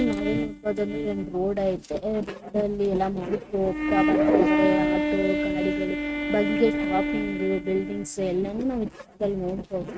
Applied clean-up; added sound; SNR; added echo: neural mask model RNNoise.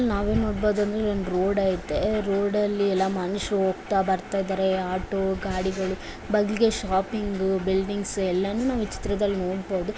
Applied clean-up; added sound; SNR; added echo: none; none; none; none.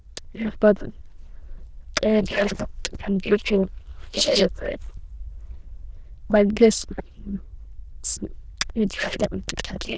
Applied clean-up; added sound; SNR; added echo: neural diffusion model UNIVERSE++.